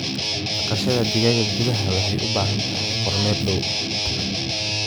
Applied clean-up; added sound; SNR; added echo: none; Guitar; -1 dB; none.